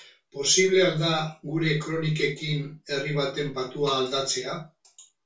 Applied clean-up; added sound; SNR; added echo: none; none; none; reverberation time 0.2 s.